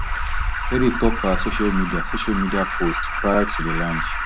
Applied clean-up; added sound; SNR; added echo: none; Alarm; -1 dB; none.